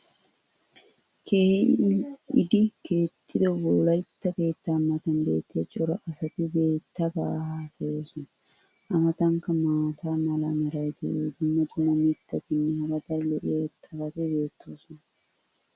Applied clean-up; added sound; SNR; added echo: none; none; none; none.